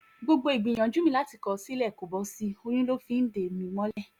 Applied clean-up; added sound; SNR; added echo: none; none; none; none.